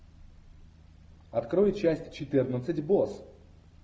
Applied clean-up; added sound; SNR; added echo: none; none; none; none.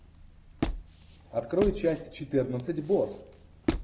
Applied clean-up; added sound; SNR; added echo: none; Squeak; 5 dB; none.